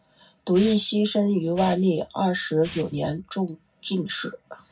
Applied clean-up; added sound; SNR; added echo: none; Hiss; 15 dB; reverberation time 0.4 s.